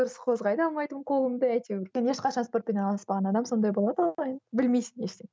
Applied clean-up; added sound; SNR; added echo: none; none; none; none.